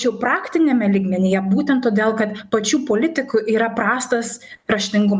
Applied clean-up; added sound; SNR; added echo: none; none; none; none.